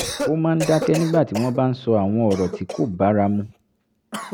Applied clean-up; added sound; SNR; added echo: none; Cough; 11 dB; none.